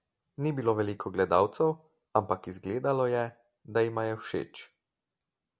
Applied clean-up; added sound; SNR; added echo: none; none; none; none.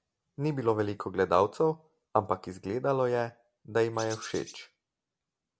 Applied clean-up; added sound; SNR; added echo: none; Bird; 15 dB; none.